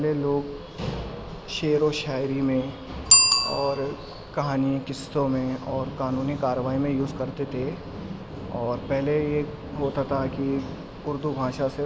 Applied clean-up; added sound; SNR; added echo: none; Bicycle bell; 4 dB; none.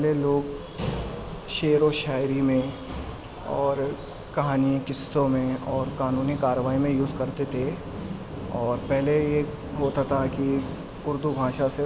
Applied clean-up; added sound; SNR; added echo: none; none; none; none.